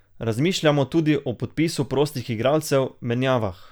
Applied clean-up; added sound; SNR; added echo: none; none; none; none.